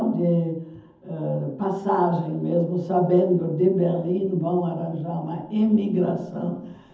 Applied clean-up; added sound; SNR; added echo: none; none; none; reverberation time 0.8 s.